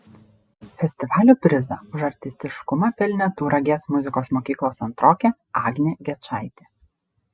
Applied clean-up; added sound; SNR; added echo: none; none; none; none.